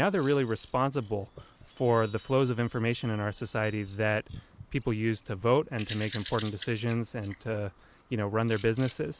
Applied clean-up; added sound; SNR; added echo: none; Chime + Bird vocalization, bird call, bird song; 20 dB; none.